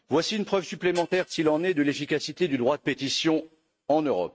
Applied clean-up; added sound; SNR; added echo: neural mask model RNNoise.